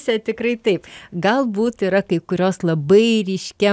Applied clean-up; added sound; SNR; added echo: none; none; none; none.